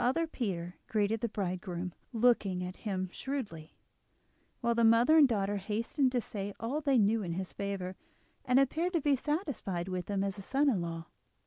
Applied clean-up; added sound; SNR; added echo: none; none; none; none.